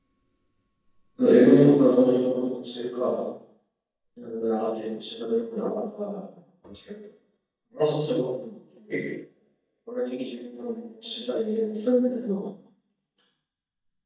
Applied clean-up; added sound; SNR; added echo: neural mask model DeepFilterNet 3.